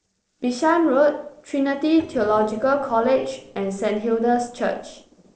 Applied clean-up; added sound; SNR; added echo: neural separator model SepFormer DNS4.